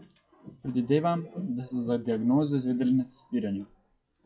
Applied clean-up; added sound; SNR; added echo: classical method WPE with log-MMSE.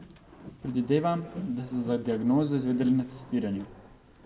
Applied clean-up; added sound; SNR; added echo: none; Boat, Water vehicle; 18 dB; reverberation time 1.2 s.